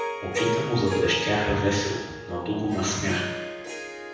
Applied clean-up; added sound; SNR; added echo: none; Harp; 5 dB; reverberation time 1.1 s.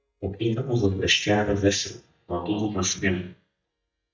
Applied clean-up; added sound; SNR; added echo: neural mask model DeepFilterNet 3.